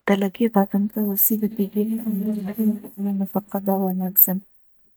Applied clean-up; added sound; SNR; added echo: neural mask model DeepFilterNet 3.